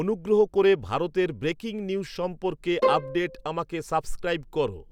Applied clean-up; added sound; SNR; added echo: none; Bowed string instrument; 2 dB; none.